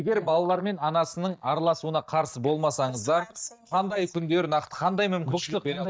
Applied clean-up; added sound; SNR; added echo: neural mask model DeepFilterNet 3.